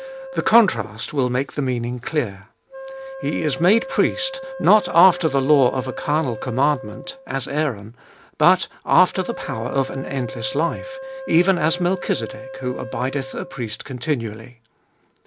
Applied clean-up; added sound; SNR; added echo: none; Wind instrument, woodwind instrument; 13 dB; none.